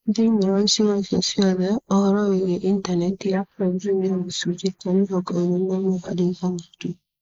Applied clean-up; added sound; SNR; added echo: neural mask model Resemble Enhance denoiser.